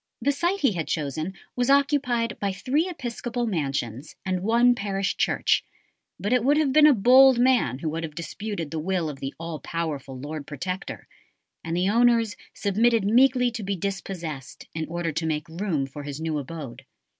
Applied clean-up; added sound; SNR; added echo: none; none; none; none.